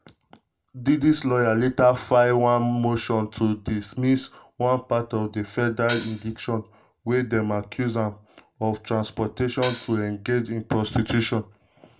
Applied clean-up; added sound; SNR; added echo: none; Hi-hat; 8 dB; reverberation time 0.2 s.